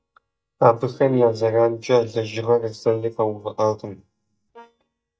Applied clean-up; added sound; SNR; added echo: neural mask model DeepFilterNet 3.